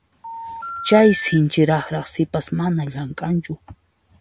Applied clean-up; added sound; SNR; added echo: none; Telephone; 11 dB; none.